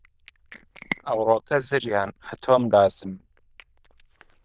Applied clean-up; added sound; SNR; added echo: neural diffusion model UNIVERSE++.